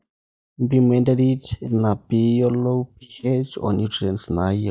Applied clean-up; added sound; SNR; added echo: neural mask model DeepFilterNet 3.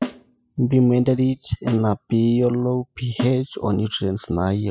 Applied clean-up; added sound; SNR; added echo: classical method spectral subtraction.